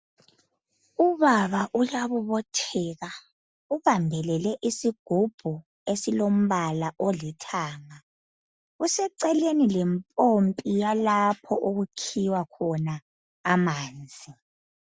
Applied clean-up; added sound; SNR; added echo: none; none; none; none.